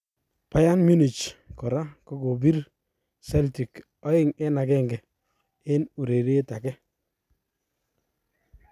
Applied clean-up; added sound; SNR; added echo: none; none; none; none.